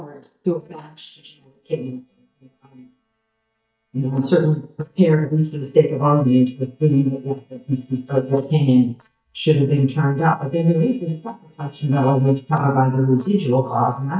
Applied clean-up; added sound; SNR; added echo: neural mask model DeepFilterNet 3.